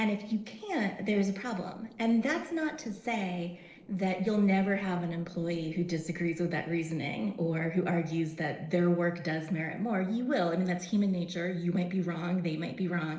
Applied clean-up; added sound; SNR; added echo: neural separator model SepFormer DNS4.